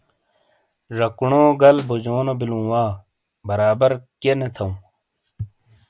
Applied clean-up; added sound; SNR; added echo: none; Snare drum; 19 dB; none.